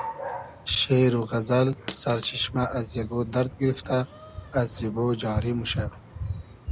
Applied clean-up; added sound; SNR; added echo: none; Dog; 10 dB; none.